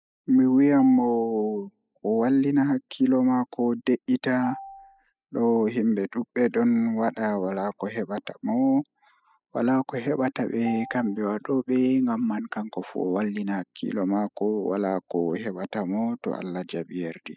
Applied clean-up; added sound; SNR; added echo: classical method spectral subtraction.